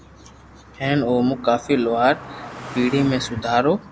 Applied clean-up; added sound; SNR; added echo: none; Car passing by; 16 dB; none.